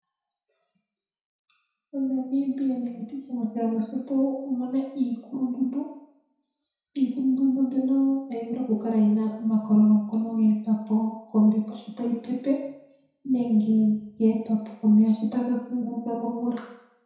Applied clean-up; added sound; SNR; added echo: none; none; none; reverberation time 0.7 s.